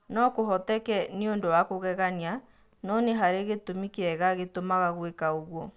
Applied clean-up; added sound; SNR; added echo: none; none; none; none.